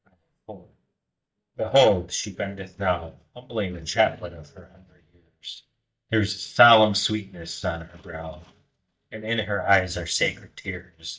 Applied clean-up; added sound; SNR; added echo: neural mask model DeepFilterNet 3.